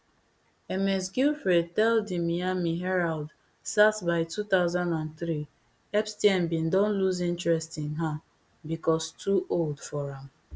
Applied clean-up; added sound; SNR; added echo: none; none; none; none.